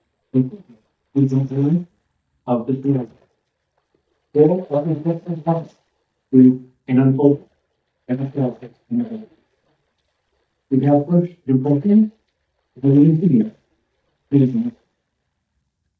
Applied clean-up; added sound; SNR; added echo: neural mask model DeepFilterNet 3.